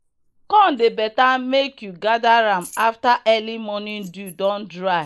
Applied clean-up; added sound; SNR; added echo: neural mask model Resemble Enhance denoiser.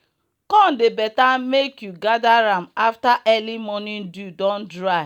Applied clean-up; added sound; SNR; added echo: none; none; none; none.